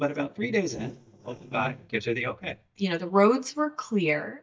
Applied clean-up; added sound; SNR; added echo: neural mask model DeepFilterNet 3.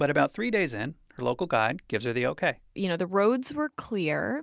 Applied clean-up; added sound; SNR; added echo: none; none; none; none.